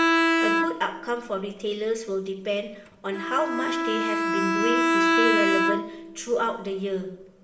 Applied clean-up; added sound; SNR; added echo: none; Bowed string instrument; -3 dB; reverberation time 0.9 s.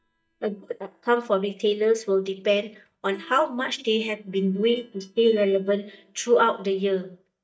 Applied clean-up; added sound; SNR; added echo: neural mask model DeepFilterNet 3.